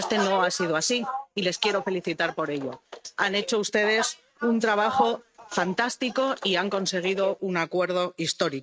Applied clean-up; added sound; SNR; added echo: neural mask model RNNoise.